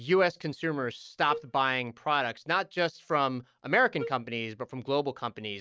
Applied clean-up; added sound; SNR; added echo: neural mask model RNNoise.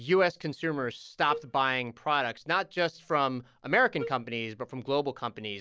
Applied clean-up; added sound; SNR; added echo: none; Wind instrument, woodwind instrument; 11 dB; none.